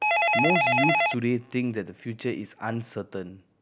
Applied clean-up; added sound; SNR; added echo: none; Telephone; -2 dB; none.